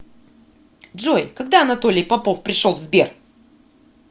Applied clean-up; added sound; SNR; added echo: none; none; none; none.